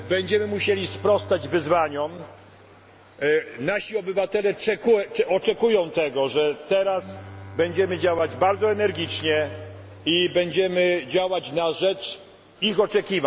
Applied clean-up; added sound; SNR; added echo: none; Bowed string instrument; 20 dB; none.